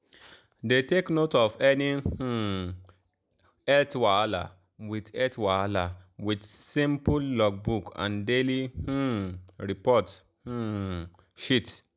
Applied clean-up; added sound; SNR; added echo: none; none; none; none.